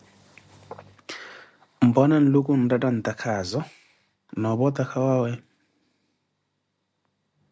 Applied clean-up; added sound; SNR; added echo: none; none; none; none.